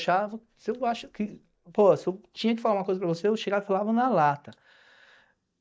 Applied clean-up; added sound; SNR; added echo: neural mask model DeepFilterNet 3.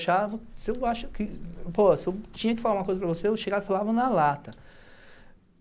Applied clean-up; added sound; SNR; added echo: none; Bird; 15 dB; none.